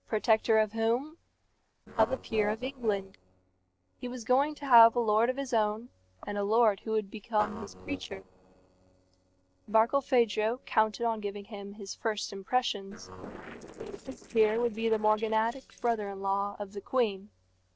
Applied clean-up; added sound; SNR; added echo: neural separator model SepFormer DNS4.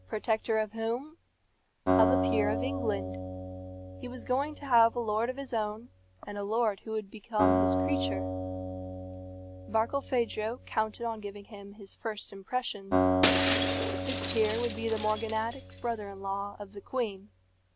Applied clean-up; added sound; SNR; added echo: none; Acoustic guitar + Shatter; 0 dB; none.